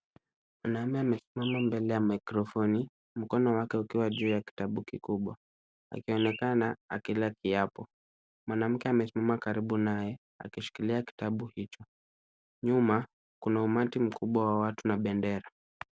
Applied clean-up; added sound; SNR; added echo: none; Bird; 16 dB; none.